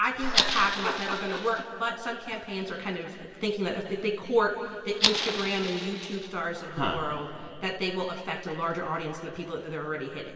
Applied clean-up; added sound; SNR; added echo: none; Fire; 1 dB; reverberation time 2.6 s.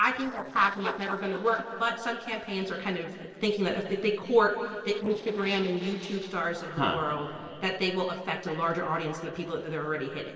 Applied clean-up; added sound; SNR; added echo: neural separator model SepFormer DNS4.